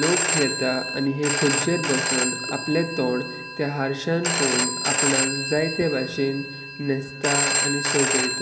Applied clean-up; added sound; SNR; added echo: none; Telephone; 0 dB; none.